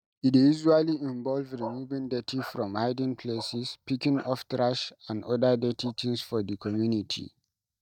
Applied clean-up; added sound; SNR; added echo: neural mask model DeepFilterNet 3.